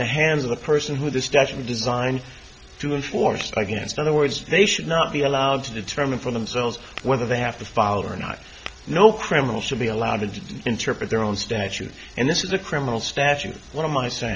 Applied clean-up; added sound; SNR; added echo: none; Tap / Glass; 19 dB; none.